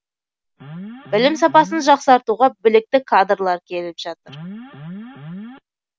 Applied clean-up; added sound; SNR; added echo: none; Alarm; 15 dB; none.